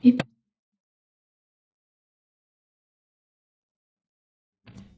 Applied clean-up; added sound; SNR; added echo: neural mask model DeepFilterNet 3.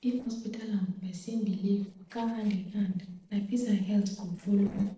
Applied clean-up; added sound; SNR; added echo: neural separator model SepFormer DNS4.